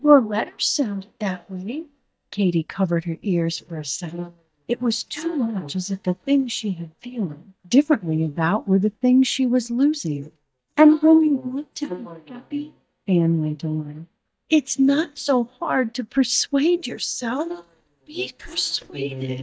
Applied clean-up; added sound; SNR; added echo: neural mask model DeepFilterNet 3.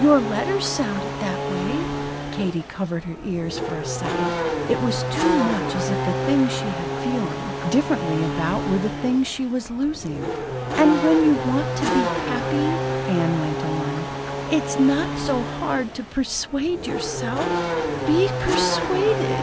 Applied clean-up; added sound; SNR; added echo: none; Race car, auto racing / Accelerating, revving, vroom; 2 dB; none.